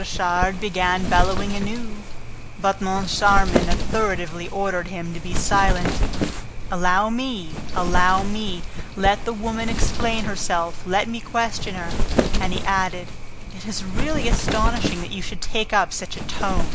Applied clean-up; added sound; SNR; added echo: none; Wind; -1 dB; none.